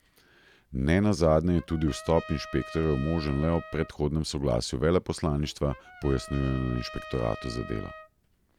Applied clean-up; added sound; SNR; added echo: none; Trumpet; 17 dB; none.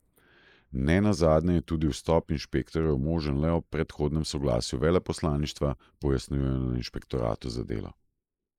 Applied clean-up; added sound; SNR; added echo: neural mask model Resemble Enhance denoiser.